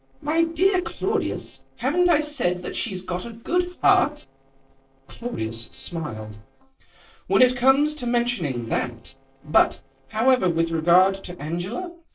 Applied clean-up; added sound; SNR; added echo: neural separator model SepFormer DNS4.